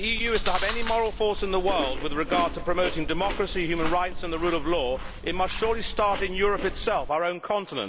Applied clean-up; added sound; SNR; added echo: none; Chewing, mastication; 3 dB; none.